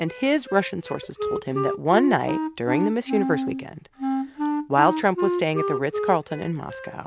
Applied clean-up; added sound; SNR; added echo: none; Wind instrument, woodwind instrument; 4 dB; none.